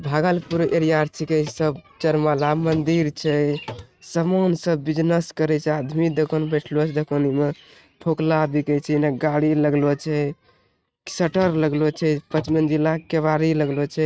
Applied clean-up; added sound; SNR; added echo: neural mask model RNNoise.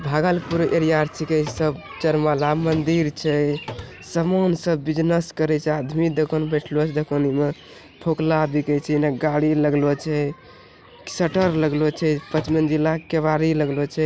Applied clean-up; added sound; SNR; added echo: none; Drawer open or close; 17 dB; none.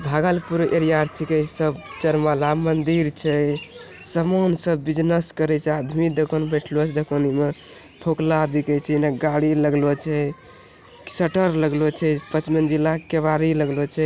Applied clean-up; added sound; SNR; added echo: none; none; none; none.